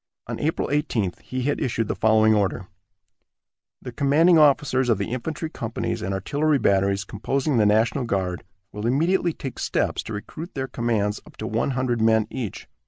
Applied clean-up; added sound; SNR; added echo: none; none; none; none.